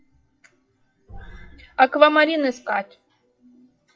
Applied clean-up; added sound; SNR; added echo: classical method WPE with log-MMSE.